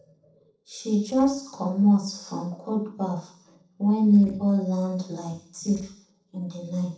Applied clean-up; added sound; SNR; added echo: neural separator model SepFormer DNS4.